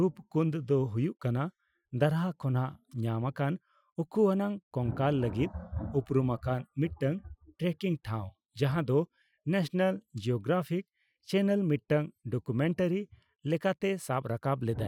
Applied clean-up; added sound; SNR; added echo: classical method Wiener filter.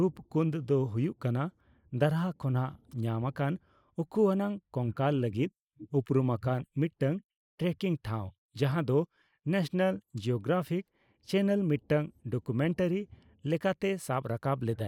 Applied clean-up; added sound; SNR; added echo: neural mask model Resemble Enhance denoiser.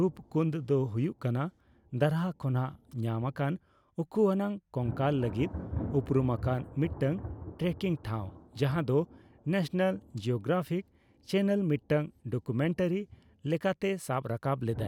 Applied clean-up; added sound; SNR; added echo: none; Thunder; 14 dB; none.